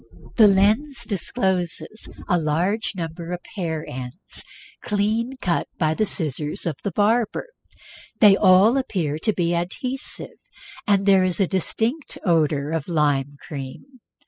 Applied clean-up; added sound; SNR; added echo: classical method spectral subtraction.